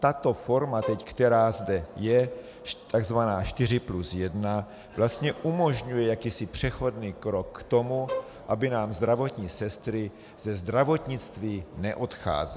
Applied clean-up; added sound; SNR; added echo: none; Bowed string instrument; 11 dB; none.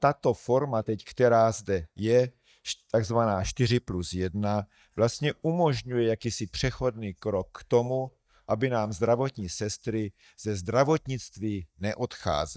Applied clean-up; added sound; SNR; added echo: neural mask model DeepFilterNet 3.